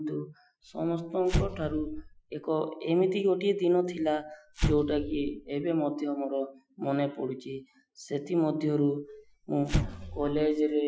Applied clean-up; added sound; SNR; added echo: classical method Wiener filter.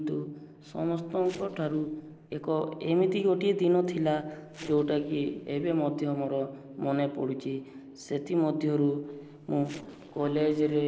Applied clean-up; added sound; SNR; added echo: neural separator model SepFormer DNS4.